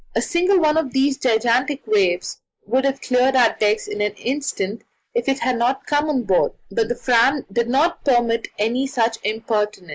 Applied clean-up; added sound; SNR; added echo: neural mask model Resemble Enhance denoiser.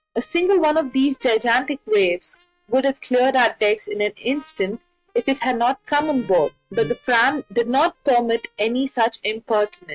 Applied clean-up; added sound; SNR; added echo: neural mask model RNNoise.